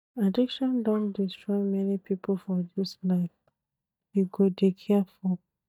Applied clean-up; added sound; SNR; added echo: neural mask model DeepFilterNet 3.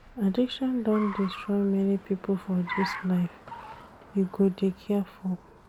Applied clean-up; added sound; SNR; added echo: none; Car; 14 dB; none.